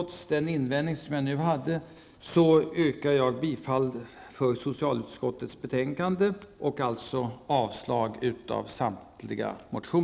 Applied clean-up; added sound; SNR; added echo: none; none; none; none.